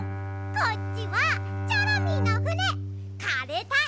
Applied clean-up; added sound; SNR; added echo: none; Bowed string instrument; 0 dB; none.